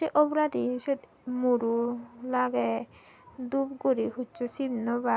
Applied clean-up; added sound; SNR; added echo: none; none; none; none.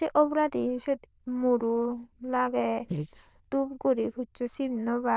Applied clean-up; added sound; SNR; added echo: neural diffusion model UNIVERSE++.